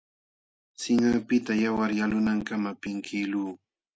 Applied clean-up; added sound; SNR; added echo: none; none; none; none.